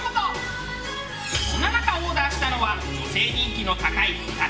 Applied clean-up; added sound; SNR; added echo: none; none; none; reverberation time 1.4 s.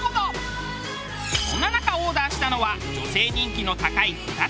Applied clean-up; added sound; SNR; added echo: none; none; none; none.